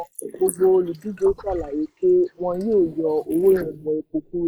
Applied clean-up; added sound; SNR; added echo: neural mask model Resemble Enhance denoiser.